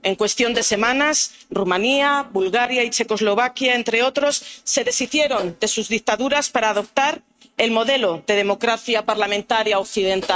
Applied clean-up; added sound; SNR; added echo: neural mask model RNNoise.